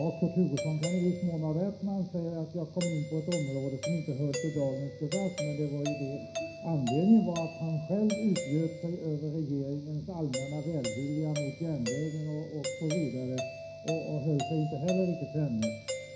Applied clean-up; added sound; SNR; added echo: none; Doorbell; 9 dB; reverberation time 0.5 s.